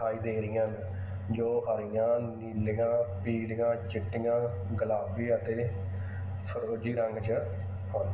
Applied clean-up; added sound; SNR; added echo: none; none; none; reverberation time 1.4 s.